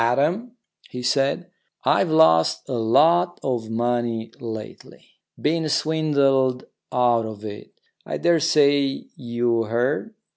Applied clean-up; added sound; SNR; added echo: none; none; none; none.